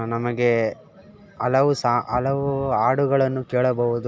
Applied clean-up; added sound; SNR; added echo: none; none; none; none.